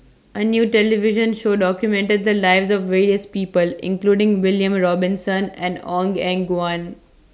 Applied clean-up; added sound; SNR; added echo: none; none; none; none.